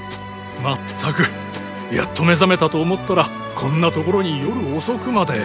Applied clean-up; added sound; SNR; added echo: none; none; none; none.